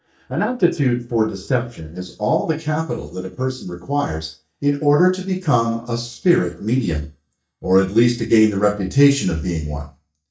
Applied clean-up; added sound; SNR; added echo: neural mask model DeepFilterNet 3.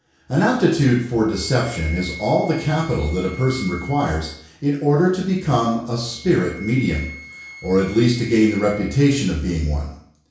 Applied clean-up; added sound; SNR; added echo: none; Wind instrument, woodwind instrument; 19 dB; reverberation time 0.6 s.